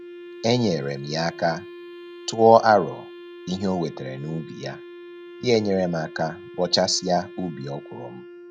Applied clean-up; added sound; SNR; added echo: none; Wind instrument, woodwind instrument; 16 dB; none.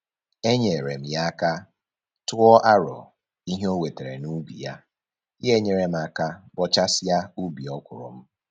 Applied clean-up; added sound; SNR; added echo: none; none; none; none.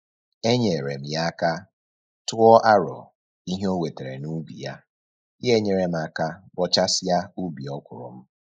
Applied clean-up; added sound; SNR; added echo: neural mask model Resemble Enhance denoiser.